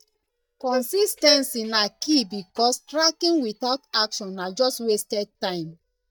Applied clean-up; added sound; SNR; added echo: neural mask model DeepFilterNet 3.